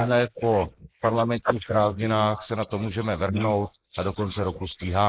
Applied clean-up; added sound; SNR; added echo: neural mask model Resemble Enhance denoiser.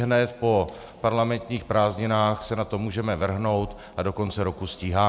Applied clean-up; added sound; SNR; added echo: none; none; none; none.